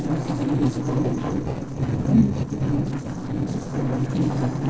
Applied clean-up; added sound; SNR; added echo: neural separator model SepFormer DNS4.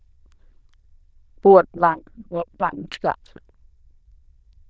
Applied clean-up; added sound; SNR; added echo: neural diffusion model UNIVERSE++.